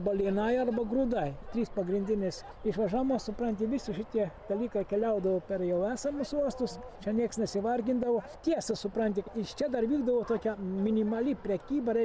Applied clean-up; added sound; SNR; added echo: none; none; none; none.